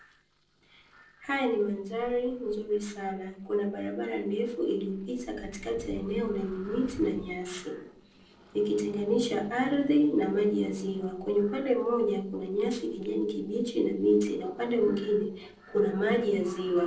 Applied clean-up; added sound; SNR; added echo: neural separator model SepFormer DNS4.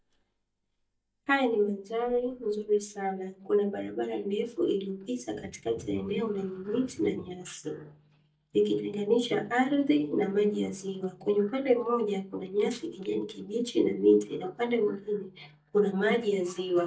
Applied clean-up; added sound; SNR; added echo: neural mask model DeepFilterNet 3.